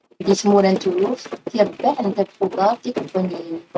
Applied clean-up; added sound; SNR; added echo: neural mask model RNNoise.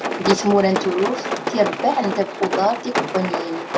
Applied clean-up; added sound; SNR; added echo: none; Rain; 4 dB; none.